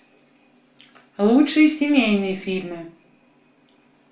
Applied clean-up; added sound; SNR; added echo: none; none; none; reverberation time 0.4 s.